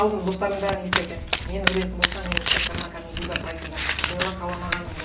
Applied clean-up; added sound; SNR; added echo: none; Domestic sounds, home sounds; 0 dB; reverberation time 0.3 s.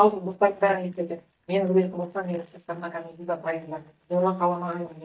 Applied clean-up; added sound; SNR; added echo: neural mask model DeepFilterNet 3.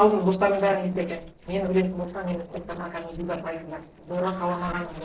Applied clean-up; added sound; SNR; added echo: neural separator model SepFormer DNS4.